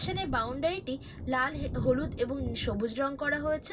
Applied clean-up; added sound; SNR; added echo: none; Thunder; 8 dB; reverberation time 0.4 s.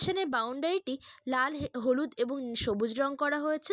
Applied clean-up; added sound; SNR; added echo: none; none; none; none.